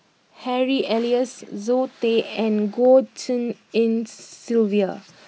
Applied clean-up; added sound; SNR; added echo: none; none; none; none.